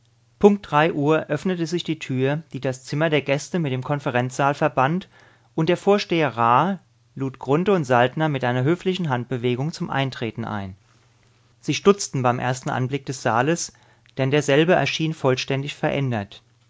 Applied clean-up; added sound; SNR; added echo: none; none; none; none.